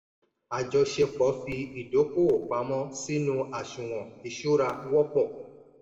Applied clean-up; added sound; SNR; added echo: none; none; none; reverberation time 1.4 s.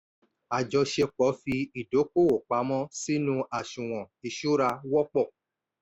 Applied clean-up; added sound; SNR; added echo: none; none; none; none.